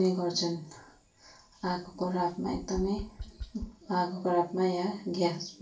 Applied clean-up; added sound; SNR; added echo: none; Tap; 13 dB; reverberation time 0.3 s.